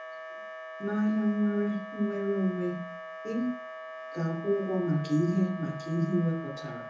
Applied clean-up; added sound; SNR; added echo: none; Wind instrument, woodwind instrument; 11 dB; reverberation time 0.5 s.